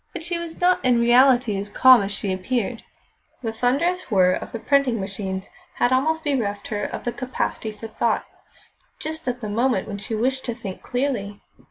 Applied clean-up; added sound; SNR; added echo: none; none; none; none.